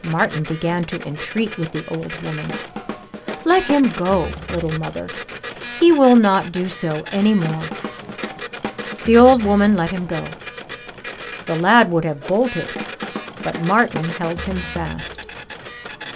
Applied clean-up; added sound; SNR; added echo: none; Drum kit + Printer; 11 dB; none.